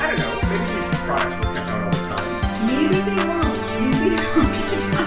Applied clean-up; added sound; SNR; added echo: none; Organ; 0 dB; reverberation time 0.4 s.